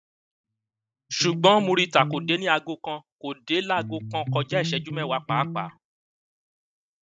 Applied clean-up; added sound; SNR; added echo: neural mask model DeepFilterNet 3.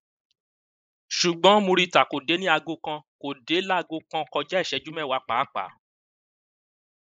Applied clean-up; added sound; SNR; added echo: neural mask model Resemble Enhance denoiser.